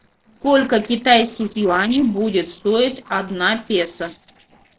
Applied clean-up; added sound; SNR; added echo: neural separator model SepFormer DNS4.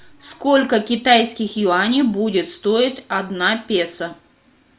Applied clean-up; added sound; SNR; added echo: none; none; none; none.